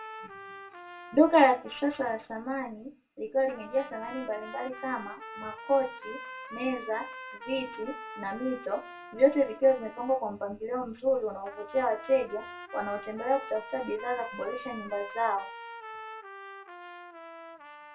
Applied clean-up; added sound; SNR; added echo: none; Trumpet; 14 dB; reverberation time 0.2 s.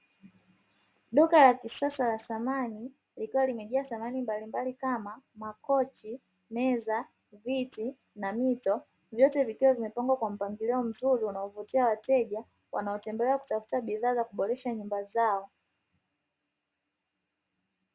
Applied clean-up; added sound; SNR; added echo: none; none; none; none.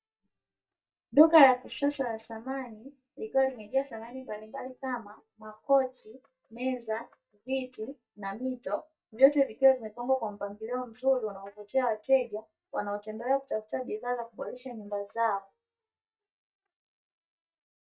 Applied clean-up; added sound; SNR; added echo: neural mask model DeepFilterNet 3.